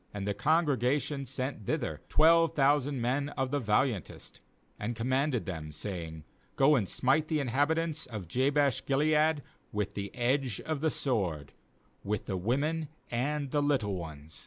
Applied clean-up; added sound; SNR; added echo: none; none; none; none.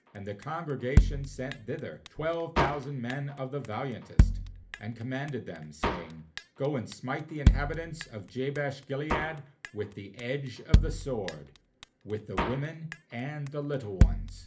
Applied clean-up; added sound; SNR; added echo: none; Drum kit; -5 dB; reverberation time 0.3 s.